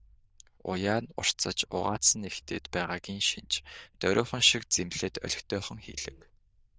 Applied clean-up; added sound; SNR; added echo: neural diffusion model UNIVERSE++.